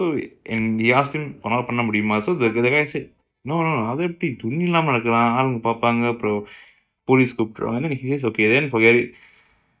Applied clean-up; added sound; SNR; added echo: neural mask model DeepFilterNet 3.